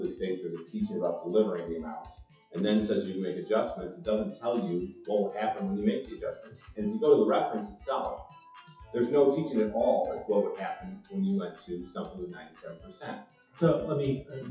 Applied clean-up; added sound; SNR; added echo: classical method WPE with log-MMSE.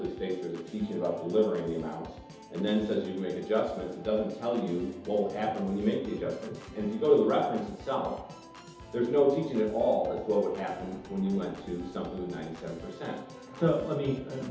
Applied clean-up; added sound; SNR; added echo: none; Organ; 17 dB; reverberation time 0.8 s.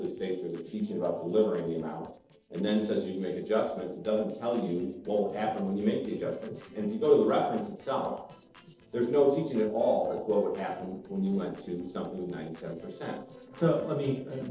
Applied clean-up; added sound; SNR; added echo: neural separator model SepFormer DNS4.